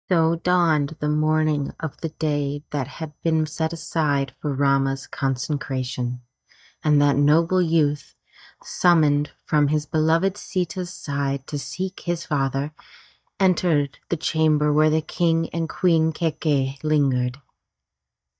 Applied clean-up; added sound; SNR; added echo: neural mask model DeepFilterNet 3.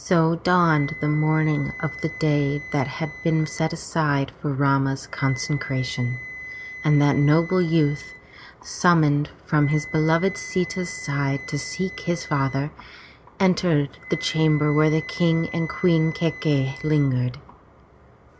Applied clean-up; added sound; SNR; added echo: none; Wind instrument, woodwind instrument; 15 dB; none.